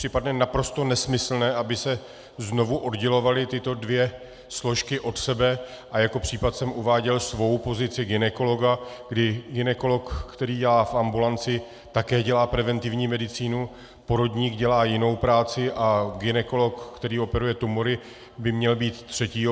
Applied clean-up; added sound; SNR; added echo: none; none; none; none.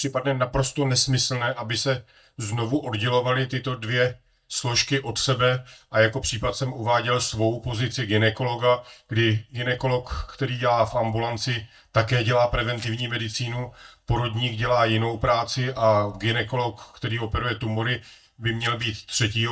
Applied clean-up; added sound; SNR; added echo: neural mask model DeepFilterNet 3.